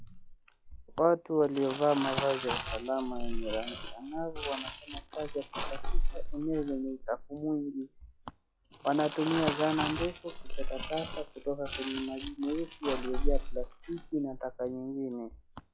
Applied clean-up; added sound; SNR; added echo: classical method log-MMSE.